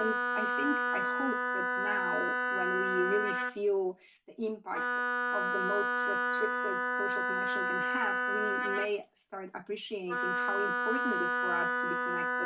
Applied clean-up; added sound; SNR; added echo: none; Wind instrument, woodwind instrument; -5 dB; reverberation time 0.2 s.